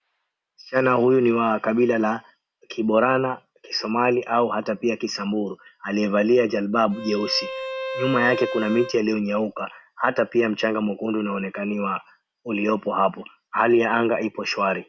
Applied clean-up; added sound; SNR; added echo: none; Bowed string instrument; 9 dB; none.